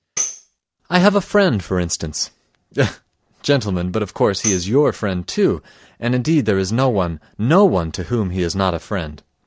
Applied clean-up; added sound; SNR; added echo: none; Tambourine; 11 dB; none.